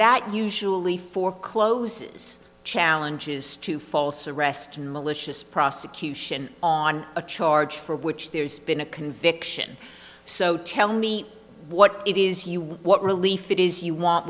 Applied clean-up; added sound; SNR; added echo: none; none; none; none.